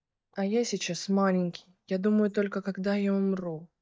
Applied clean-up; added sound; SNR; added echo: neural mask model DeepFilterNet 3.